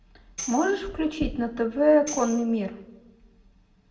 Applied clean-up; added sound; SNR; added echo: none; Tambourine; 16 dB; reverberation time 0.6 s.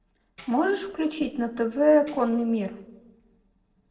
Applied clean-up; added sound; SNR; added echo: neural separator model SepFormer DNS4.